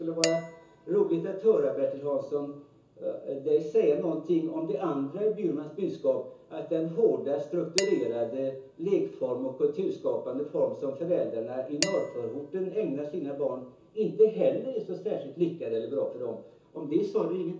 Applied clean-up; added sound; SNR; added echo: none; Dishes, pots, and pans; 12 dB; reverberation time 0.7 s.